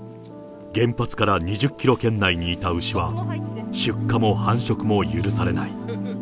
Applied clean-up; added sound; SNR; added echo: none; none; none; none.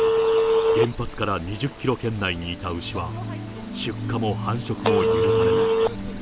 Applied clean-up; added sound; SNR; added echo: none; Telephone; -3 dB; none.